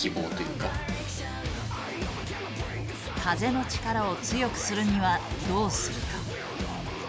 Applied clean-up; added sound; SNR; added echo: none; none; none; none.